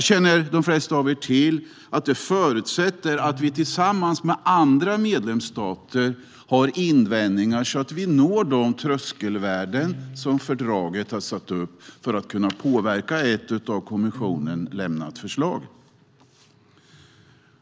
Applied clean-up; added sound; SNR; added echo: none; Acoustic guitar; 19 dB; none.